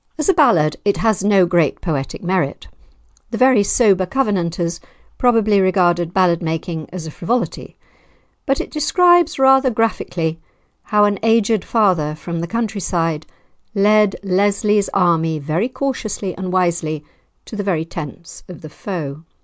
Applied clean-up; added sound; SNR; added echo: none; none; none; none.